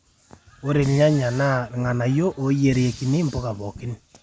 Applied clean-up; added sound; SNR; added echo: none; Fire; 18 dB; none.